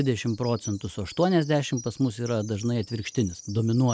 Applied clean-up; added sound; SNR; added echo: none; Bird vocalization, bird call, bird song; 20 dB; none.